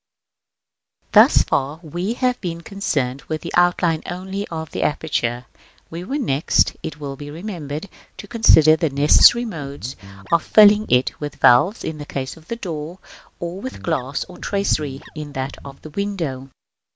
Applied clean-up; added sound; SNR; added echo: none; Guitar; 18 dB; none.